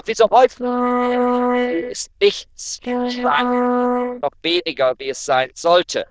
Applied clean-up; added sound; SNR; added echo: neural diffusion model UNIVERSE++.